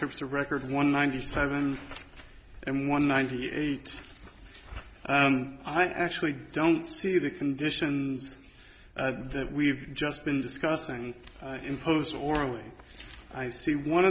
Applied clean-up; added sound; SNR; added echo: none; none; none; none.